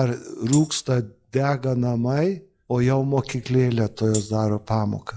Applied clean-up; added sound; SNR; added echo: classical method log-MMSE.